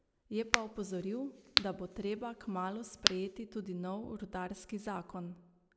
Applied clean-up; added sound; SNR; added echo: none; Crack; -3 dB; none.